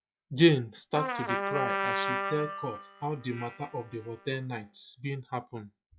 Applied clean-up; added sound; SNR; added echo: classical method log-MMSE.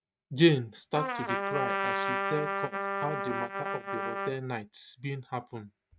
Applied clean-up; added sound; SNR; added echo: neural mask model RNNoise.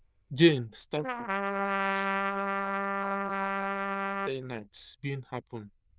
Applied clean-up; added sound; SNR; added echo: neural diffusion model UNIVERSE++.